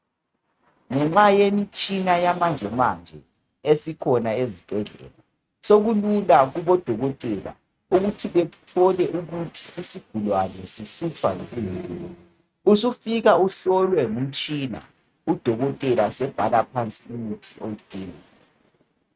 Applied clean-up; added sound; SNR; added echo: neural mask model RNNoise.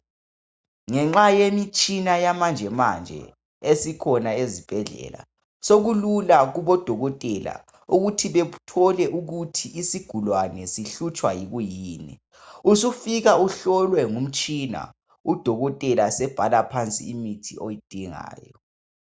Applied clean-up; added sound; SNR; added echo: none; none; none; none.